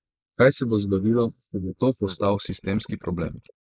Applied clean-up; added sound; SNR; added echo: neural mask model Resemble Enhance denoiser.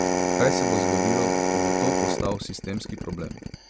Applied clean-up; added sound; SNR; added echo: none; Drill; -5 dB; none.